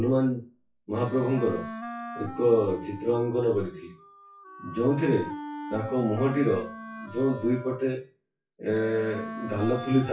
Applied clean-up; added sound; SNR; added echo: classical method WPE with log-MMSE.